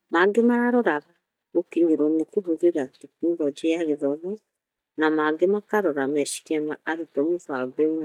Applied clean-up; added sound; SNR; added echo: neural mask model DeepFilterNet 3.